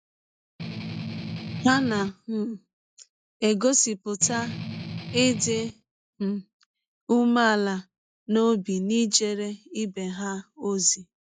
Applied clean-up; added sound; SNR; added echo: classical method log-MMSE.